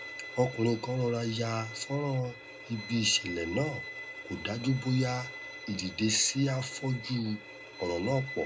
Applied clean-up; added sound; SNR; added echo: none; Bowed string instrument; 12 dB; reverberation time 0.2 s.